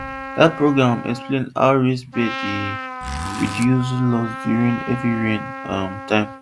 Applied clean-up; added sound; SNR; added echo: none; Trumpet + Zipper (clothing); 10 dB; none.